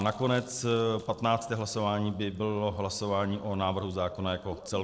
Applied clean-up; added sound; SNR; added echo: neural separator model SepFormer DNS4.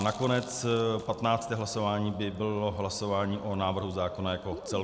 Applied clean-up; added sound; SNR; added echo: none; Chewing, mastication; 20 dB; none.